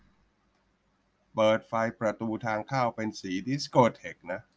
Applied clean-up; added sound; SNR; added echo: none; none; none; none.